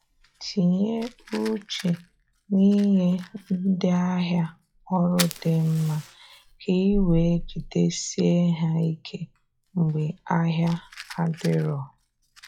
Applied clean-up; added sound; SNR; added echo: classical method log-MMSE.